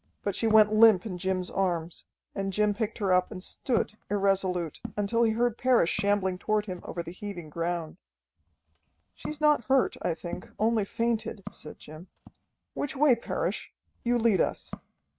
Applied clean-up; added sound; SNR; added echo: neural mask model RNNoise.